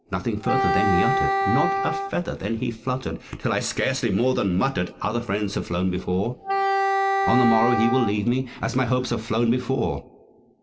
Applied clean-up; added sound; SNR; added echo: none; Wind instrument, woodwind instrument; 0 dB; none.